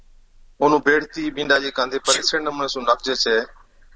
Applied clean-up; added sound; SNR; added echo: none; Sneeze; 12 dB; none.